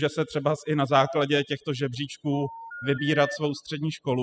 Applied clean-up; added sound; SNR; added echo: classical method spectral subtraction.